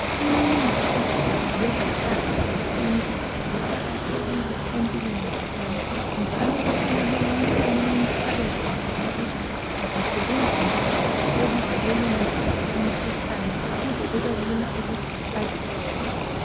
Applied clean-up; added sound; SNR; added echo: none; Waves, surf; -5 dB; none.